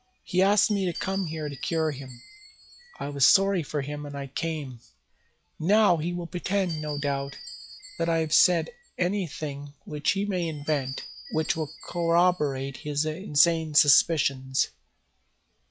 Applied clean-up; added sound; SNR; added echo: classical method log-MMSE.